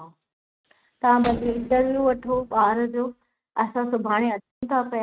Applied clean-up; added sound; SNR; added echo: neural mask model RNNoise.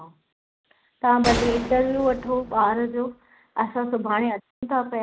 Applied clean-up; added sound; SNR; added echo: none; Gunshot, gunfire; 8 dB; none.